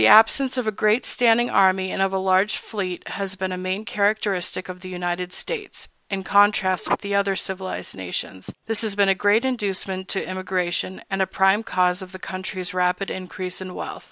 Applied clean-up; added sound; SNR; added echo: none; Telephone; 11 dB; none.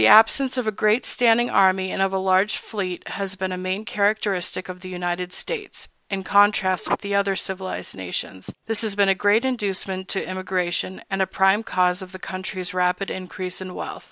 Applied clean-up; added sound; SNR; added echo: neural separator model SepFormer DNS4.